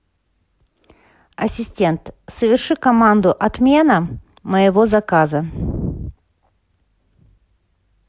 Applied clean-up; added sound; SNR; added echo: none; none; none; none.